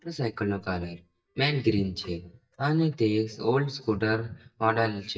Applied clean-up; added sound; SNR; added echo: neural mask model DeepFilterNet 3.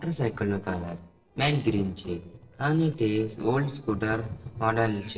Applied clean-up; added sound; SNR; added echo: neural separator model SepFormer DNS4.